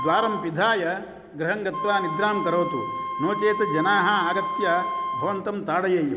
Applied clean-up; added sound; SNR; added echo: none; Wind instrument, woodwind instrument; 6 dB; none.